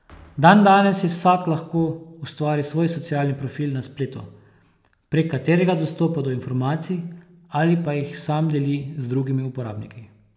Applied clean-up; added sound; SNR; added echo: none; none; none; none.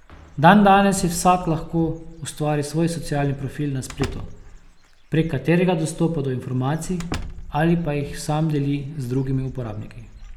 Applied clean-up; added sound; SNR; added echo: none; Bird / Dog + Slam; 15 dB; none.